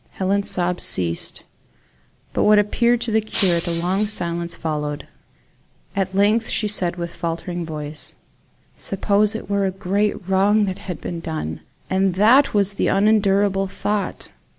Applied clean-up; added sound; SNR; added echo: none; Shatter; 12 dB; none.